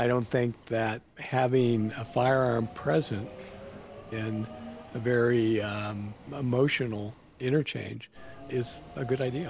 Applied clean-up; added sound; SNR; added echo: none; Subway, metro, underground; 18 dB; none.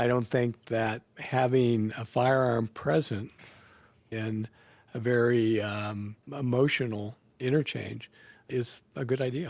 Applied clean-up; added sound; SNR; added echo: none; none; none; none.